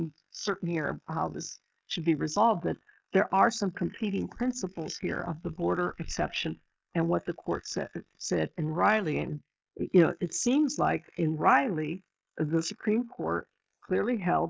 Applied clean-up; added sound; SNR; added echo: neural mask model Resemble Enhance denoiser.